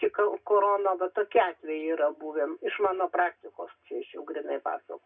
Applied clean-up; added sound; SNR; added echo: none; none; none; reverberation time 0.2 s.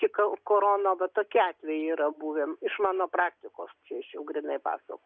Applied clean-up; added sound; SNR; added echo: none; none; none; none.